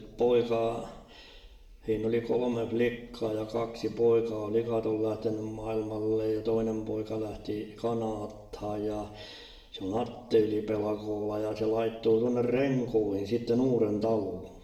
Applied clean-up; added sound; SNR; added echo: none; none; none; reverberation time 0.7 s.